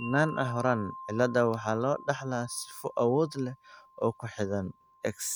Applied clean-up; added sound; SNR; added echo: neural mask model RNNoise.